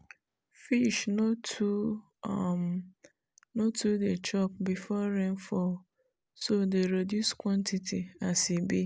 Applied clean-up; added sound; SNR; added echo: none; none; none; none.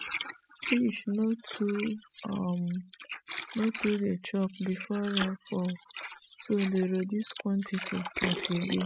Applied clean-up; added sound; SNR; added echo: classical method spectral subtraction.